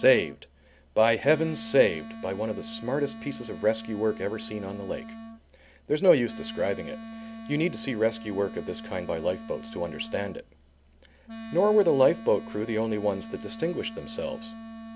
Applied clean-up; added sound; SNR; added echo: none; Wind instrument, woodwind instrument; 13 dB; none.